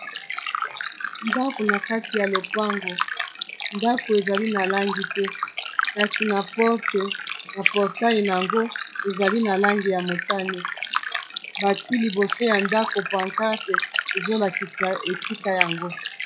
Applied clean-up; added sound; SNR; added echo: classical method log-MMSE.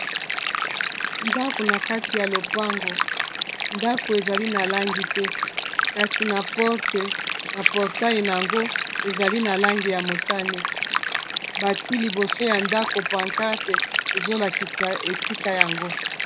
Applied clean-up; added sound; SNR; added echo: none; Stream; 0 dB; none.